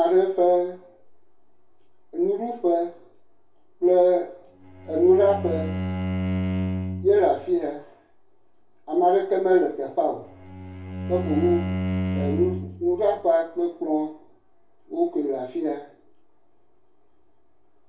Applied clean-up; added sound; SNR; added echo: none; Bowed string instrument; 5 dB; reverberation time 0.2 s.